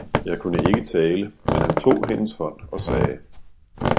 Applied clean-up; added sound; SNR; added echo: none; Squeak; 1 dB; none.